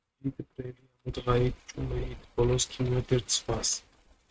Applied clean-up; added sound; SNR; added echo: neural mask model RNNoise.